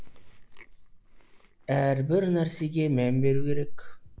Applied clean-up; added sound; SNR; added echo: none; Chewing, mastication; 5 dB; none.